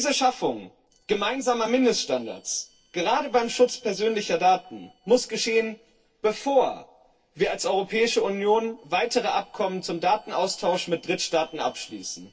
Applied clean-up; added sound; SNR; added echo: neural separator model SepFormer DNS4.